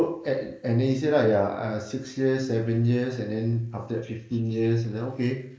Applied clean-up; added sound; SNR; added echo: neural mask model Resemble Enhance denoiser.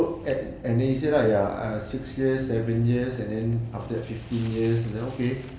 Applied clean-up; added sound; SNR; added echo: none; Fire; 18 dB; none.